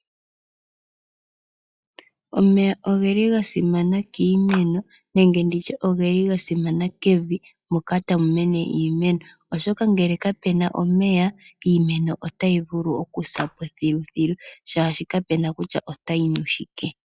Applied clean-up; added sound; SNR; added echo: classical method log-MMSE.